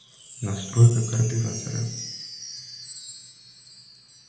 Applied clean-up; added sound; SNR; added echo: none; Wind chime; 13 dB; reverberation time 0.8 s.